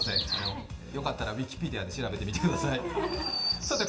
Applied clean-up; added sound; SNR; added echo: none; Chirp, tweet; 4 dB; reverberation time 0.8 s.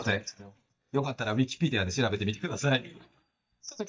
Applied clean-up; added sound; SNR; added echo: neural mask model DeepFilterNet 3.